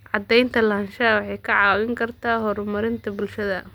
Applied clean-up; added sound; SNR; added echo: none; none; none; none.